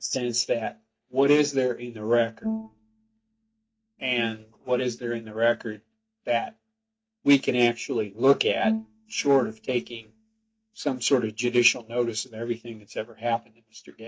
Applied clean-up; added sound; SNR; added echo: neural mask model DeepFilterNet 3.